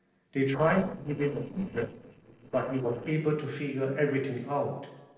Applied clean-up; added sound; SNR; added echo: neural separator model SepFormer DNS4.